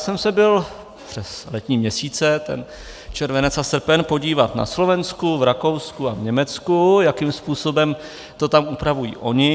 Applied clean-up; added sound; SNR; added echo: none; none; none; none.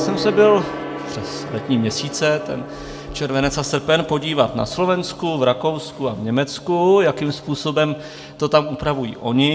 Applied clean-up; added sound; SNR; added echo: none; Gong; 13 dB; reverberation time 0.4 s.